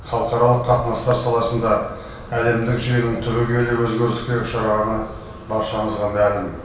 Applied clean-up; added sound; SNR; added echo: none; Insect; 16 dB; reverberation time 0.6 s.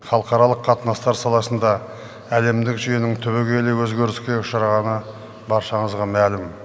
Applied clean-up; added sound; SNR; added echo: none; none; none; none.